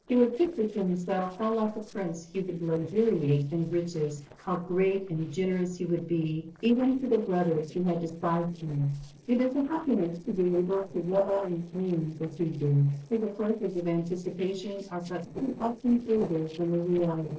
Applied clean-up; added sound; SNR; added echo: neural separator model SepFormer DNS4.